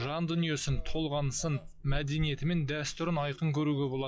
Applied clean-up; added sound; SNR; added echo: classical method log-MMSE.